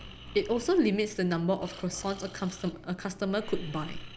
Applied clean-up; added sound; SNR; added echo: none; Breathing; 13 dB; none.